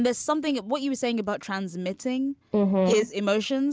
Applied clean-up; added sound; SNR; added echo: none; none; none; none.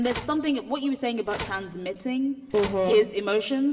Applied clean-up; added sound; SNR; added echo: none; Telephone; 15 dB; reverberation time 2.3 s.